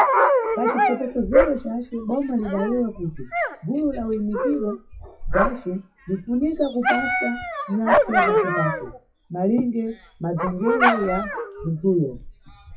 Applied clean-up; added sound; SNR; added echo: classical method WPE with log-MMSE.